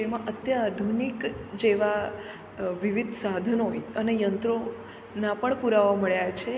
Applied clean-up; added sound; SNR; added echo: none; none; none; none.